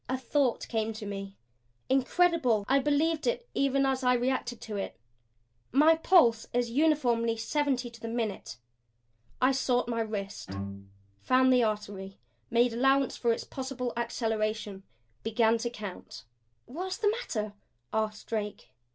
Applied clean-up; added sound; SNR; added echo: none; Bowed string instrument; 13 dB; none.